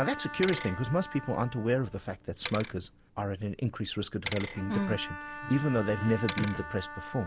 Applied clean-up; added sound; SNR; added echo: none; Bicycle + Bowed string instrument; 10 dB; none.